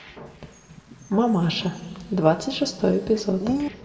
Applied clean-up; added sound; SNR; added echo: none; Bird; 10 dB; reverberation time 1.7 s.